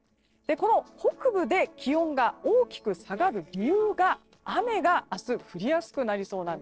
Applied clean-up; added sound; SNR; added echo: neural separator model SepFormer DNS4.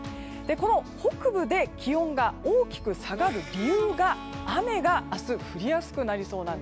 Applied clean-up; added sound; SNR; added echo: none; Harmonica; 16 dB; none.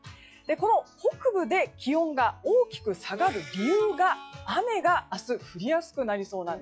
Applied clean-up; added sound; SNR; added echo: classical method log-MMSE.